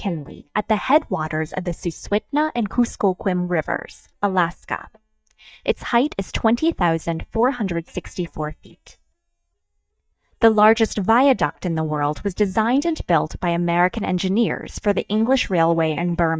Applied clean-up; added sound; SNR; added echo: neural mask model DeepFilterNet 3.